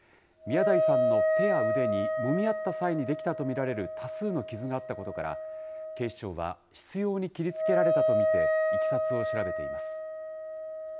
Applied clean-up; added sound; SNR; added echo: none; Wind instrument, woodwind instrument; -3 dB; none.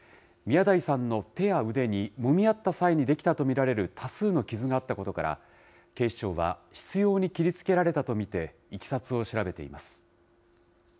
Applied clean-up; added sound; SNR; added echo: none; none; none; none.